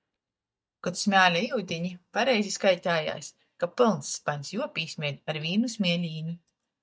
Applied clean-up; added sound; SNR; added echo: neural mask model DeepFilterNet 3.